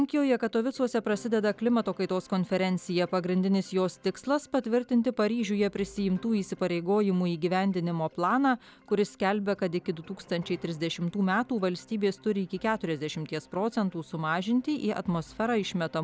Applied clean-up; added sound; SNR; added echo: none; none; none; none.